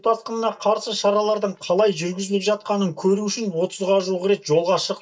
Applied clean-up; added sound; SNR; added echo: neural mask model DeepFilterNet 3.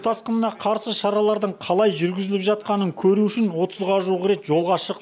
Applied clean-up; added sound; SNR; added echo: none; none; none; none.